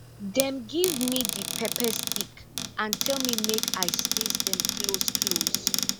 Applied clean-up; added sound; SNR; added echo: none; Cupboard open or close; -3 dB; none.